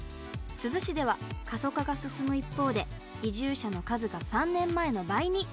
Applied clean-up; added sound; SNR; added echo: none; none; none; none.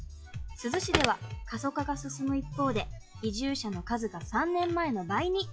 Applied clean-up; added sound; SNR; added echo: classical method log-MMSE.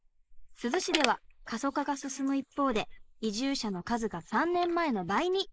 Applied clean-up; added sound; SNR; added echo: neural mask model Resemble Enhance denoiser.